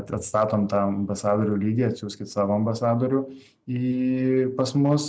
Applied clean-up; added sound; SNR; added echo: none; none; none; none.